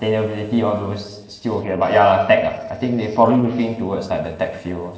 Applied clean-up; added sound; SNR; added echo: neural separator model SepFormer DNS4.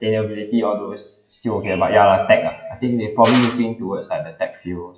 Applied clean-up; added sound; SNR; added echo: classical method WPE with log-MMSE.